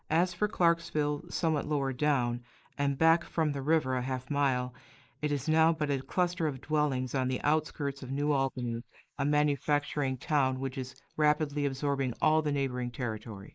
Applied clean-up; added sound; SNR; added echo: neural mask model Resemble Enhance denoiser.